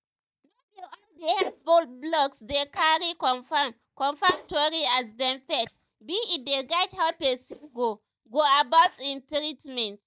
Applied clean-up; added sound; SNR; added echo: neural mask model DeepFilterNet 3.